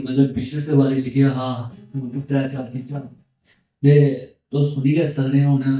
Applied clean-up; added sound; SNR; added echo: neural mask model DeepFilterNet 3.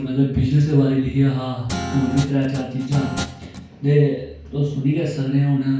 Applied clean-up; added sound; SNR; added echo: none; Guitar; 10 dB; reverberation time 0.5 s.